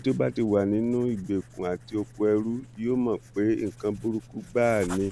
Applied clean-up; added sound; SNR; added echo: none; Writing; 20 dB; none.